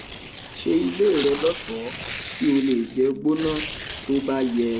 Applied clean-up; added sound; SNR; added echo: none; Tearing; 9 dB; none.